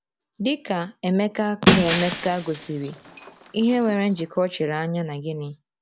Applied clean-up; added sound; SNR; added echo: none; Shatter; 1 dB; none.